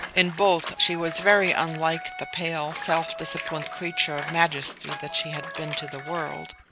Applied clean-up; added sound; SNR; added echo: none; Bathtub (filling or washing) / Water + Wind instrument, woodwind instrument; 10 dB; none.